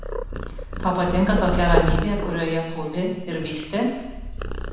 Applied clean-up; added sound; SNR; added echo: none; Purr; 2 dB; reverberation time 1.0 s.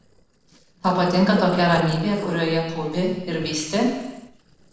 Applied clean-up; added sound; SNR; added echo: neural separator model SepFormer DNS4.